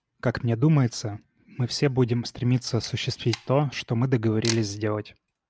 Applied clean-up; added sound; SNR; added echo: none; Camera; 16 dB; none.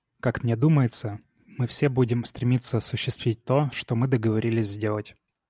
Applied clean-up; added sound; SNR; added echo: none; none; none; none.